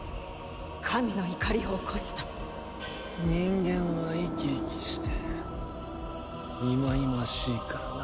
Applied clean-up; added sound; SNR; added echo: none; Hi-hat; 18 dB; none.